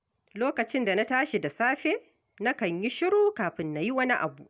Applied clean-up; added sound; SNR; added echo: none; none; none; none.